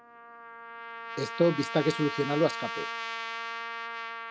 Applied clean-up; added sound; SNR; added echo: none; Trumpet; 6 dB; none.